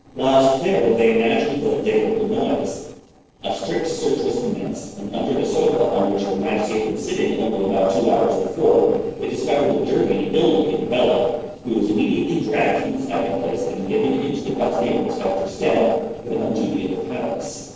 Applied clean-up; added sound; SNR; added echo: neural separator model SepFormer DNS4.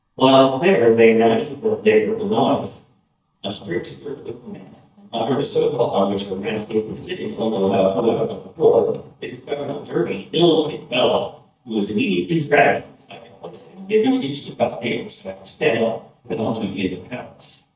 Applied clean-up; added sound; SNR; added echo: neural mask model DeepFilterNet 3.